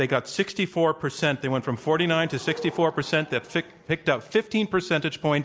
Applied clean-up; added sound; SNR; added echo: none; none; none; none.